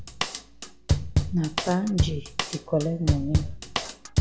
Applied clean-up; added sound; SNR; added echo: none; Drum kit; -2 dB; none.